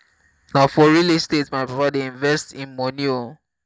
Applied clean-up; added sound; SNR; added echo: none; none; none; none.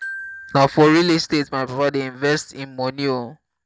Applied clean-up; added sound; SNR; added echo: none; Glockenspiel; 20 dB; none.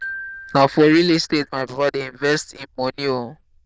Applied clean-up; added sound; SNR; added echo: neural diffusion model UNIVERSE++.